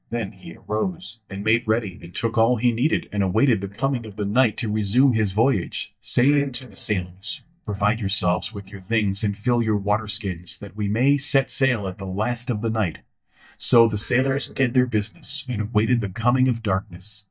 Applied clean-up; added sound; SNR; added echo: neural mask model DeepFilterNet 3.